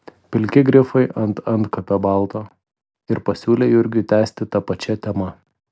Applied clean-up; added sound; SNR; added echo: none; none; none; none.